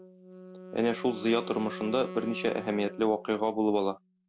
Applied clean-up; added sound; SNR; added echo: none; Wind instrument, woodwind instrument; 13 dB; none.